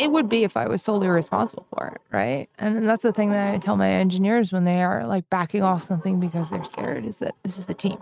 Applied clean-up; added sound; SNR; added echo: neural mask model RNNoise.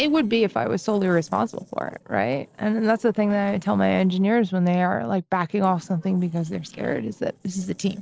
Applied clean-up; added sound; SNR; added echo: neural separator model SepFormer DNS4.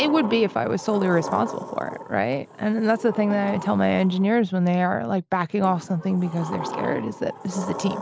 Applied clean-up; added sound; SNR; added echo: none; Sliding door; 12 dB; none.